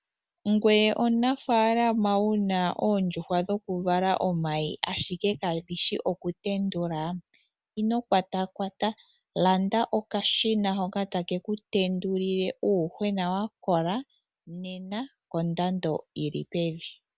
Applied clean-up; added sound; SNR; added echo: none; none; none; none.